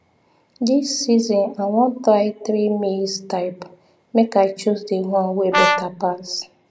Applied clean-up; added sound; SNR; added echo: none; Brass instrument; 1 dB; none.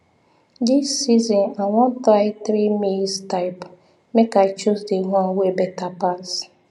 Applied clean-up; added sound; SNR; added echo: none; none; none; none.